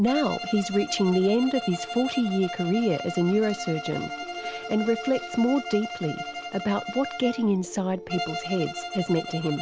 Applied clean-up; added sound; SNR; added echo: none; Bowed string instrument; 9 dB; none.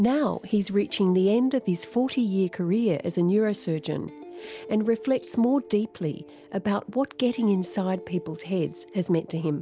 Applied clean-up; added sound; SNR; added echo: none; none; none; none.